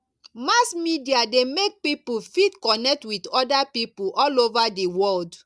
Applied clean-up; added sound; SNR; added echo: none; none; none; none.